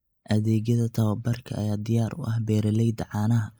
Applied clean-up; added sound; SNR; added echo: neural mask model Resemble Enhance denoiser.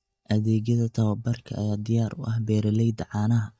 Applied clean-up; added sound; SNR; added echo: neural mask model DeepFilterNet 3.